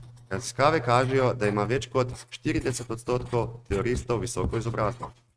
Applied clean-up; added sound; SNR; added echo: neural mask model RNNoise.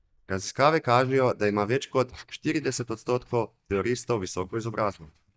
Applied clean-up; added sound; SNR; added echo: neural mask model DeepFilterNet 3.